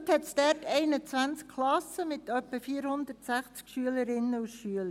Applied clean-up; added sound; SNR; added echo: none; none; none; none.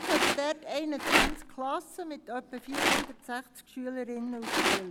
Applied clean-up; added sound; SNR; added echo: none; Rattle; -4 dB; none.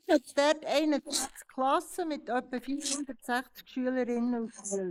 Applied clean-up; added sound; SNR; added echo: neural mask model Resemble Enhance denoiser.